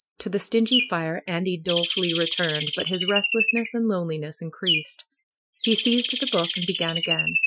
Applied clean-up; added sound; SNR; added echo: classical method Wiener filter.